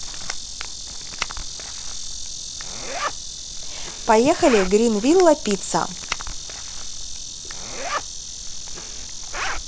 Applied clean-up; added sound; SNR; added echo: none; Insect + Zipper (clothing); 5 dB; none.